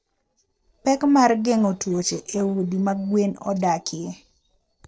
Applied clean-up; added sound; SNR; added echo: neural separator model SepFormer DNS4.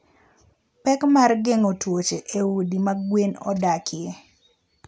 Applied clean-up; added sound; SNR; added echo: none; none; none; none.